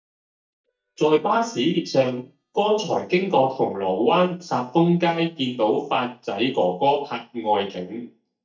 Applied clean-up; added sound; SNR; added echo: neural mask model DeepFilterNet 3.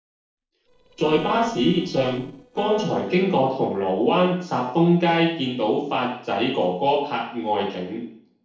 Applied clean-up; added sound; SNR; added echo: neural separator model SepFormer DNS4.